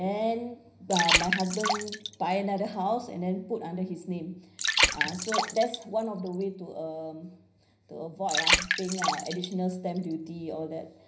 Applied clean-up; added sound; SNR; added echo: none; Water; 0 dB; reverberation time 0.5 s.